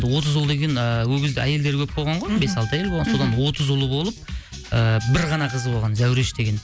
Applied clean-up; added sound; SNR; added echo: none; Wind instrument, woodwind instrument; 19 dB; none.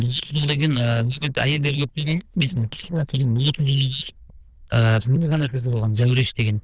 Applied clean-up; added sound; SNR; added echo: neural diffusion model UNIVERSE++.